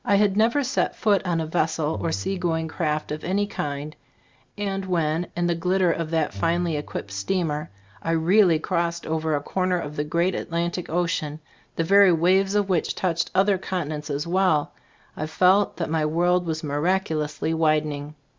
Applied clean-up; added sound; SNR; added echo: none; Bowed string instrument; 18 dB; none.